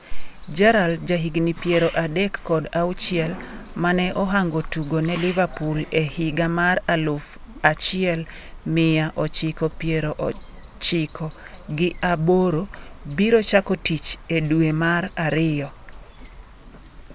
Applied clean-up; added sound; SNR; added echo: none; Sneeze; 20 dB; none.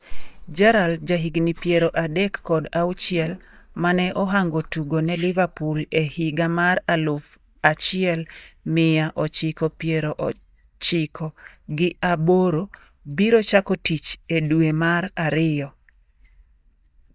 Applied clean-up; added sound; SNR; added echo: neural mask model DeepFilterNet 3.